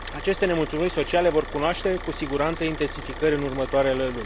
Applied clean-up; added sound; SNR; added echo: none; Idling / Car; 10 dB; none.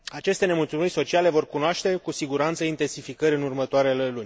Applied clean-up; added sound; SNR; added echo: none; none; none; none.